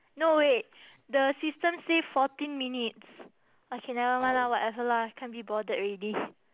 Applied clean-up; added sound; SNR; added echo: none; none; none; none.